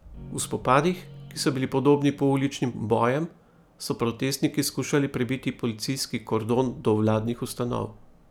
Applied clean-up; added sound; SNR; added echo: none; Guitar; 19 dB; none.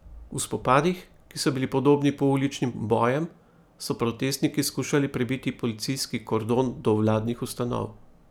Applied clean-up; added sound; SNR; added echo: none; none; none; none.